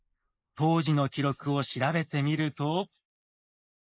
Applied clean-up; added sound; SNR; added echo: neural mask model Resemble Enhance denoiser.